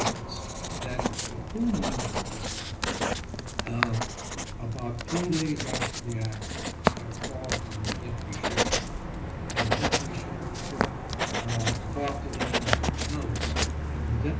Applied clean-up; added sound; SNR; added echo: none; Writing; -4 dB; reverberation time 0.3 s.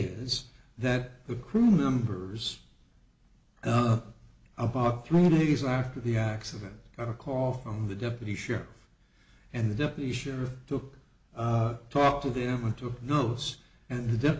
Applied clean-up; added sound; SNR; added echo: none; none; none; none.